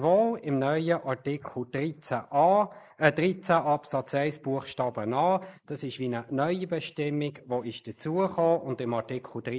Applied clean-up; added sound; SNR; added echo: neural mask model Resemble Enhance denoiser.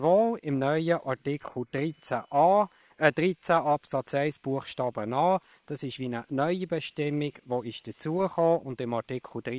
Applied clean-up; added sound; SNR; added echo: neural separator model SepFormer WHAM!.